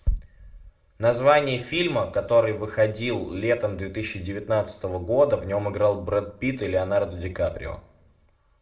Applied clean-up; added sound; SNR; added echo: none; none; none; reverberation time 0.4 s.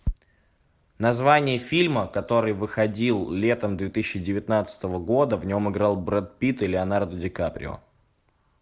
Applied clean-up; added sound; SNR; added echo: none; none; none; none.